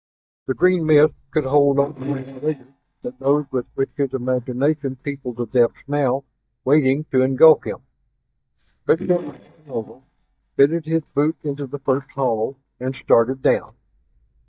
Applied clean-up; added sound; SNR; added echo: neural mask model DeepFilterNet 3.